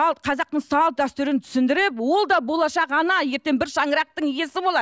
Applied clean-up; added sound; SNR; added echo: none; none; none; none.